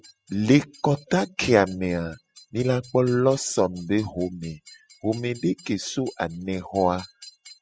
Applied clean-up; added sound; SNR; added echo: classical method spectral subtraction.